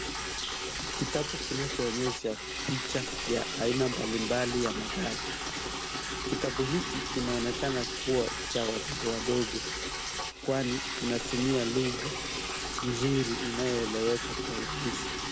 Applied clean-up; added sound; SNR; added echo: none; Liquid; 2 dB; none.